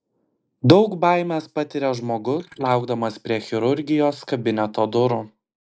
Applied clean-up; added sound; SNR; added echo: neural mask model Resemble Enhance denoiser.